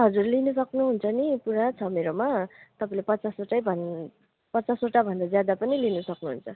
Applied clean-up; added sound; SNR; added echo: none; none; none; none.